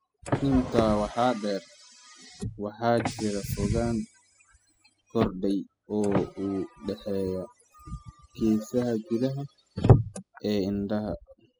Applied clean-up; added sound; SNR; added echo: classical method spectral subtraction.